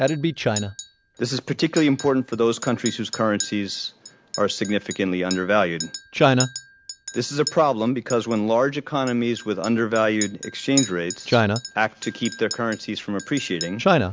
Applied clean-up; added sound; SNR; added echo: none; Chink, clink; 13 dB; none.